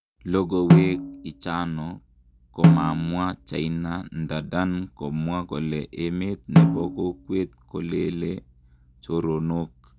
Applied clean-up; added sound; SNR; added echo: none; Snare drum; -4 dB; none.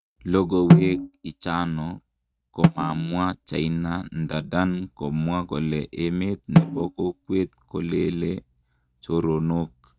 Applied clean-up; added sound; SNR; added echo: neural mask model RNNoise.